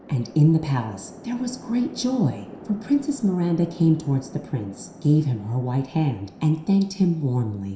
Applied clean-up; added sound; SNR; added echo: none; Chatter / Traffic noise, roadway noise / Train; 19 dB; reverberation time 0.7 s.